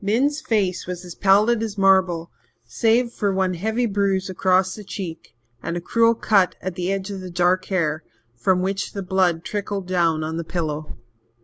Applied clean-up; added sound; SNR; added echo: none; none; none; none.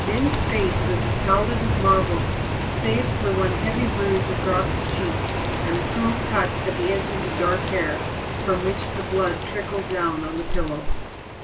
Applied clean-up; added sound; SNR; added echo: none; Rain; 0 dB; reverberation time 0.2 s.